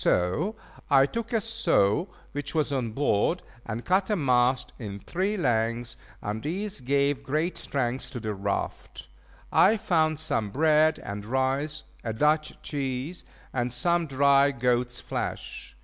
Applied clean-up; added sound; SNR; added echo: none; none; none; none.